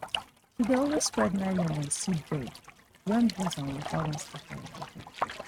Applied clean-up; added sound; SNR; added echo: neural mask model RNNoise.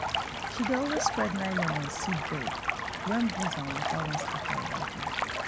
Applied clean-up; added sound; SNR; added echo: none; Stream; -1 dB; none.